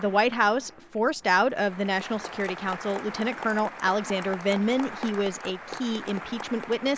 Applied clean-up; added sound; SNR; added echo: none; Applause; 12 dB; none.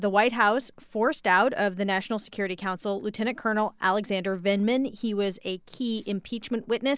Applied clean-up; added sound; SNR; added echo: none; none; none; none.